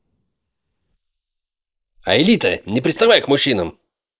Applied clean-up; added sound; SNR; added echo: neural mask model Resemble Enhance denoiser.